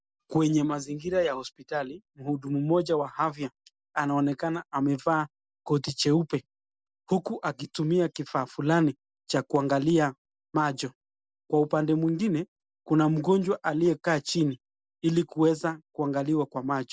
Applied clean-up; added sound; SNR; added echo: none; none; none; none.